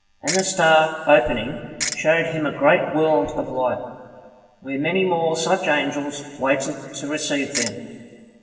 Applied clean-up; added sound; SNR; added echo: none; Ratchet, pawl; 6 dB; reverberation time 1.9 s.